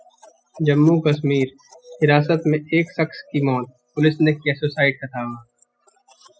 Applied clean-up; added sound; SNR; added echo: classical method spectral subtraction.